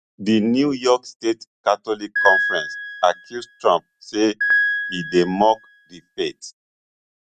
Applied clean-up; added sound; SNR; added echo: none; Piano; 2 dB; none.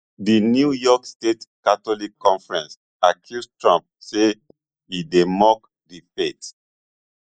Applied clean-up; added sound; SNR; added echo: neural mask model Resemble Enhance denoiser.